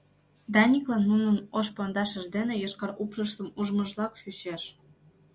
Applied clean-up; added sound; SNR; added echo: none; none; none; none.